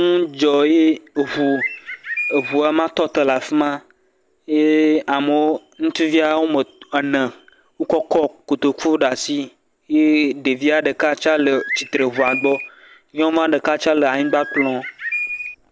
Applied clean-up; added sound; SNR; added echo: none; Bird; 8 dB; none.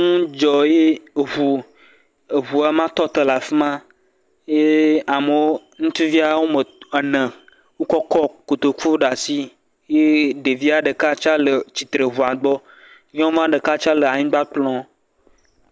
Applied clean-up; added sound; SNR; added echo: none; none; none; none.